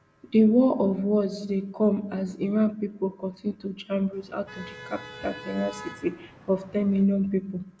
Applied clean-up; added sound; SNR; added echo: none; Motor vehicle (road); 17 dB; none.